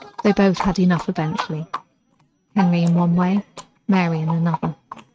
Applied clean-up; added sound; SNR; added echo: neural mask model RNNoise.